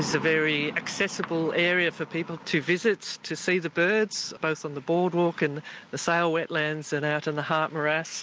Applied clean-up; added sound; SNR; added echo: none; none; none; none.